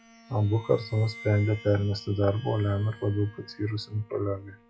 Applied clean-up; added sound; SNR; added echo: classical method log-MMSE.